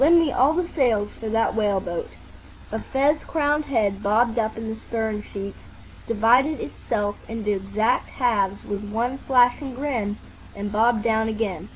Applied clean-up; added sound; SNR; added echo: none; none; none; none.